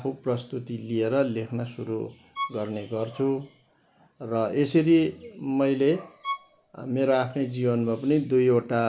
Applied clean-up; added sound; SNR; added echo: none; Bowed string instrument; 13 dB; none.